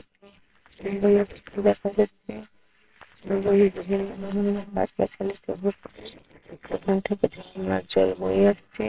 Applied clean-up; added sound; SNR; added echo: neural separator model SepFormer WHAMR!.